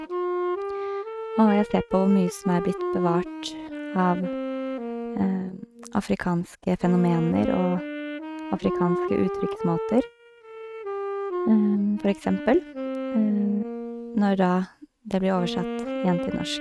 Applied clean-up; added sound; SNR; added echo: neural mask model RNNoise.